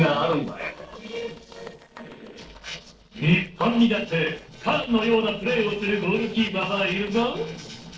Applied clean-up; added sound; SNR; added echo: neural separator model SepFormer DNS4.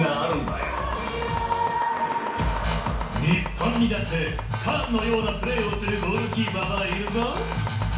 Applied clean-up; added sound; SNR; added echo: none; Domestic sounds, home sounds; 12 dB; reverberation time 0.6 s.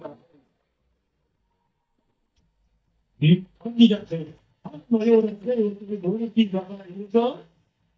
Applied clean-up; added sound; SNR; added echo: neural mask model DeepFilterNet 3.